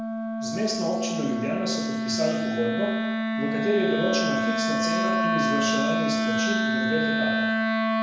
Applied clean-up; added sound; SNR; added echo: none; Wind instrument, woodwind instrument; -4 dB; reverberation time 0.9 s.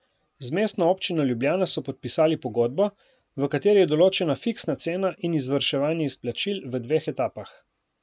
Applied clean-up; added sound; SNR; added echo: none; none; none; none.